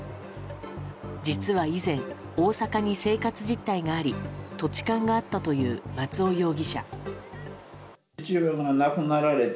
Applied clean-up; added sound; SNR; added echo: none; none; none; none.